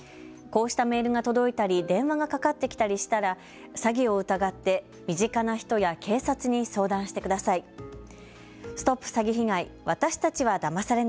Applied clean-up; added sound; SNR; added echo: none; none; none; none.